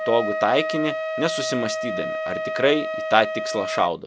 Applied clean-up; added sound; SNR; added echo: none; Wind instrument, woodwind instrument; 3 dB; none.